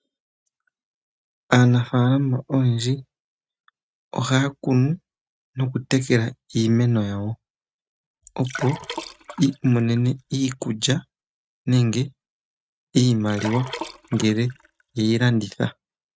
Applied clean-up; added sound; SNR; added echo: neural mask model RNNoise.